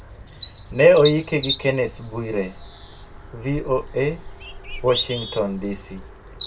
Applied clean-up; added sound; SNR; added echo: none; Bird vocalization, bird call, bird song; 6 dB; reverberation time 0.2 s.